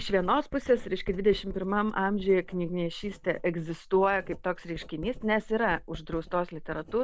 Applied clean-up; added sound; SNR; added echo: none; Writing; 13 dB; none.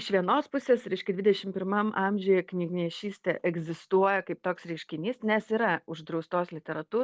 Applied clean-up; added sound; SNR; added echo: none; none; none; none.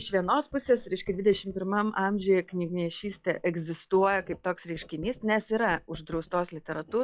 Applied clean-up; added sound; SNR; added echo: classical method log-MMSE.